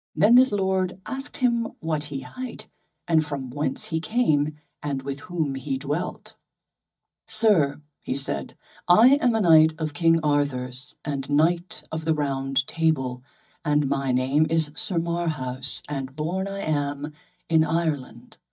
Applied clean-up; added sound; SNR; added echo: neural mask model DeepFilterNet 3.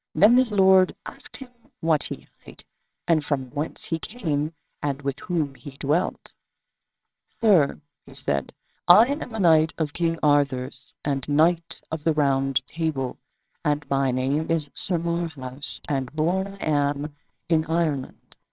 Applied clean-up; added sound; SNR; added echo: neural separator model SepFormer WHAMR!.